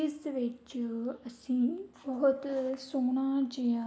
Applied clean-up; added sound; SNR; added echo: none; none; none; reverberation time 0.6 s.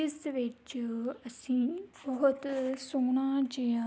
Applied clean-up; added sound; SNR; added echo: none; none; none; none.